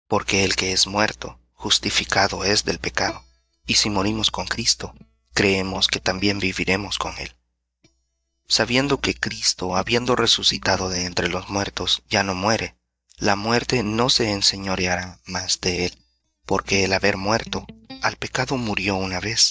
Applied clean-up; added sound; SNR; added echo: neural mask model DeepFilterNet 3.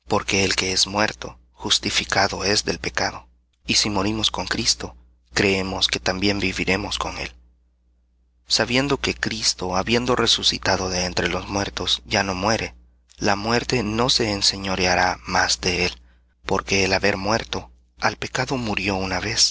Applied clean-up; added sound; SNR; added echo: none; none; none; none.